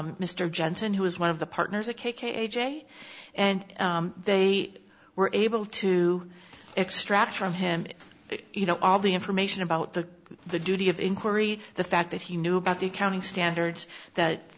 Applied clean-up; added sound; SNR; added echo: none; none; none; none.